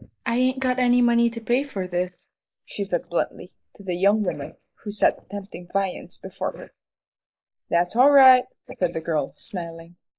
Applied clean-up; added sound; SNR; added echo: neural mask model Resemble Enhance denoiser.